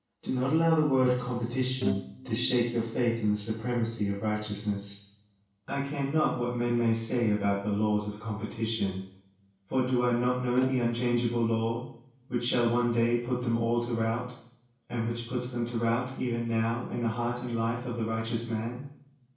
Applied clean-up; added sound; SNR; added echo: none; Bowed string instrument; 11 dB; reverberation time 0.7 s.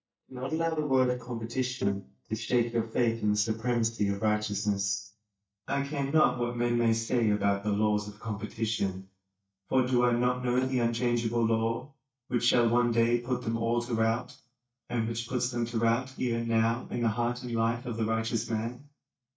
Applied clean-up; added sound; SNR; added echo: neural mask model DeepFilterNet 3.